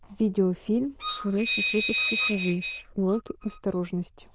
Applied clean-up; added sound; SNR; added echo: neural diffusion model UNIVERSE++.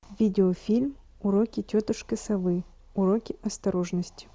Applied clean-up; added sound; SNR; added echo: none; none; none; none.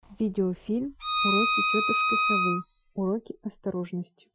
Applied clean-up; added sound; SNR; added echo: classical method Wiener filter.